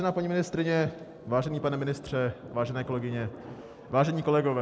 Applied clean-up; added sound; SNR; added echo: none; Thunder; 19 dB; none.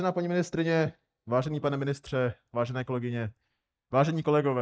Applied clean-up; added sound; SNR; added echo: neural mask model DeepFilterNet 3.